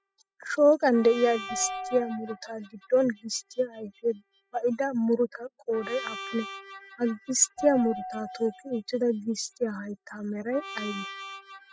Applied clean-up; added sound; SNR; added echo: classical method spectral subtraction.